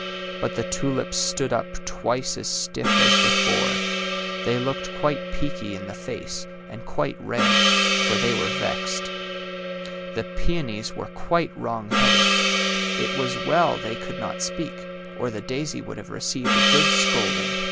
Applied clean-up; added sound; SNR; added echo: none; Gong; -2 dB; none.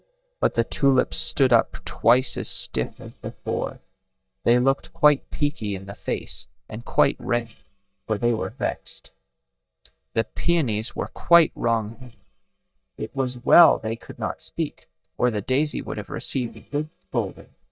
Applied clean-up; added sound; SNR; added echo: neural mask model DeepFilterNet 3.